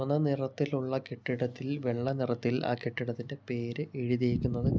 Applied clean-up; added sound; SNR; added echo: none; none; none; none.